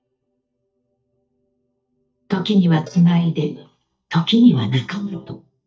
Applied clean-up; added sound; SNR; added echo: neural mask model DeepFilterNet 3.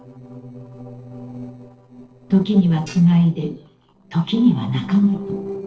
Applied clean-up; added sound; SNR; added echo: neural separator model SepFormer DNS4.